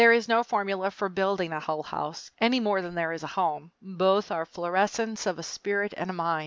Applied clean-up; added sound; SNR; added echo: none; none; none; none.